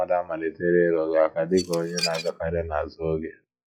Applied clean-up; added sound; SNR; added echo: classical method log-MMSE.